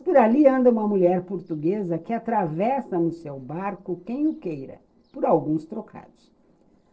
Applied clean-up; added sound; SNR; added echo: neural separator model SepFormer DNS4.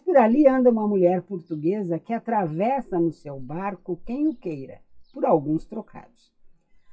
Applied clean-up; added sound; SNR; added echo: classical method WPE with log-MMSE.